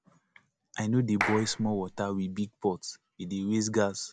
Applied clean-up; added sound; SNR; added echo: none; Clapping; 6 dB; none.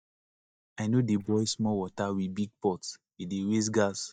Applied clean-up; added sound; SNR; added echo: neural mask model DeepFilterNet 3.